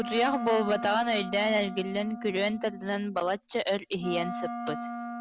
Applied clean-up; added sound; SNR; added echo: none; Wind instrument, woodwind instrument; 9 dB; none.